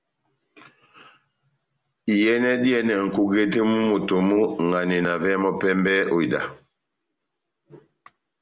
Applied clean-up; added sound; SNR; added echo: none; none; none; none.